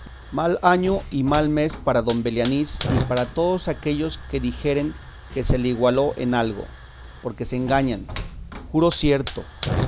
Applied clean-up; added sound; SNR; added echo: none; Hiss / Fire; 10 dB; none.